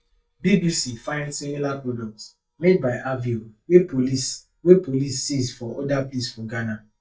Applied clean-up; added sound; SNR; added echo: neural mask model DeepFilterNet 3.